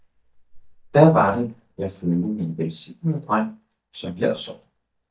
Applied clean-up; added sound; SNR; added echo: neural mask model DeepFilterNet 3.